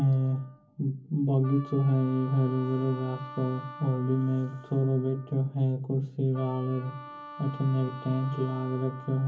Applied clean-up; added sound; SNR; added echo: none; Wind instrument, woodwind instrument; 17 dB; reverberation time 0.3 s.